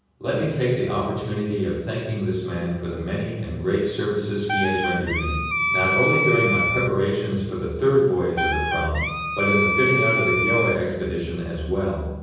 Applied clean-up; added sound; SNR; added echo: none; Wind instrument, woodwind instrument; 0 dB; reverberation time 1.3 s.